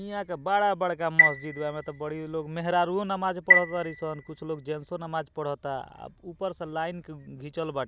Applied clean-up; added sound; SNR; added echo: none; Chime; -3 dB; none.